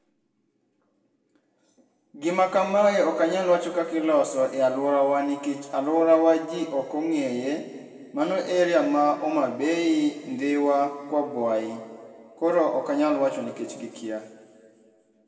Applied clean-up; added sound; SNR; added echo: none; none; none; reverberation time 1.9 s.